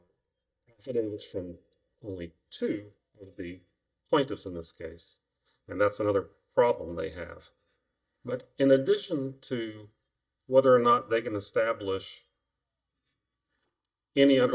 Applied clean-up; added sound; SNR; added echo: neural mask model DeepFilterNet 3.